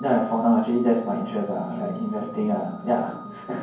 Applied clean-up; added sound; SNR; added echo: none; Organ; 20 dB; reverberation time 0.9 s.